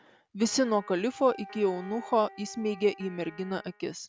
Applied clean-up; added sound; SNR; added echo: none; Wind instrument, woodwind instrument + Piano; 19 dB; none.